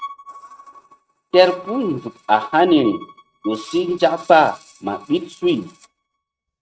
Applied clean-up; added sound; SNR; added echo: neural mask model RNNoise.